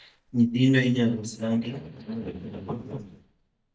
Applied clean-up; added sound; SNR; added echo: neural mask model DeepFilterNet 3.